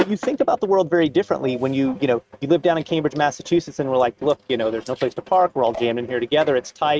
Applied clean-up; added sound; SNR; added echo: neural mask model RNNoise.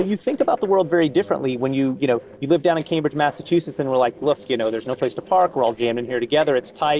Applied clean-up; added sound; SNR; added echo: neural separator model SepFormer DNS4.